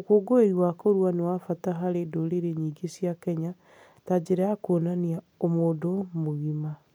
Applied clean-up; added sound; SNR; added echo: none; none; none; none.